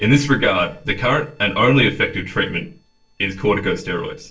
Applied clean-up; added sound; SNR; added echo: neural separator model SepFormer DNS4.